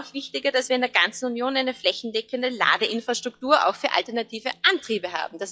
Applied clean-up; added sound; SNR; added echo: classical method log-MMSE.